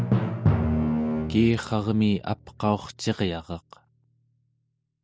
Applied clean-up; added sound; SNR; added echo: none; Drum; 1 dB; none.